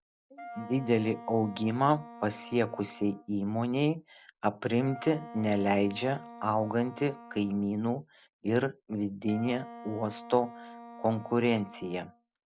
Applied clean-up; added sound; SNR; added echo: none; Wind instrument, woodwind instrument; 17 dB; none.